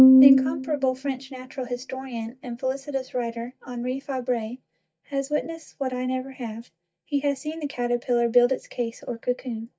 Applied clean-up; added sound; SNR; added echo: neural mask model DeepFilterNet 3.